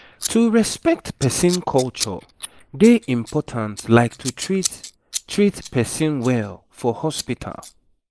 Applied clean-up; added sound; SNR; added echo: neural mask model Resemble Enhance denoiser.